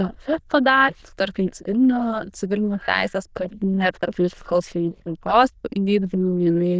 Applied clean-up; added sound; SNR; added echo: neural diffusion model UNIVERSE++.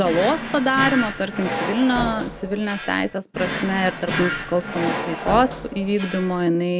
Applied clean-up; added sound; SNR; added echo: none; Drawer open or close; 6 dB; none.